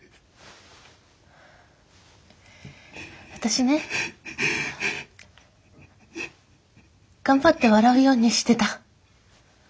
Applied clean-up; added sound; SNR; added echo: none; none; none; none.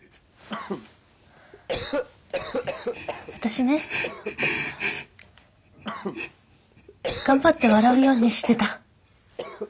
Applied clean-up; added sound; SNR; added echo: none; Cough; 8 dB; none.